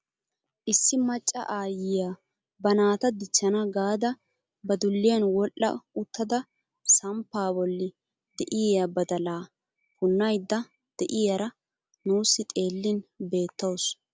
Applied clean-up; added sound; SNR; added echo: none; none; none; none.